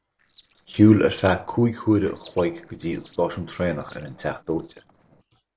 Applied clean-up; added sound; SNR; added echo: neural separator model SepFormer DNS4.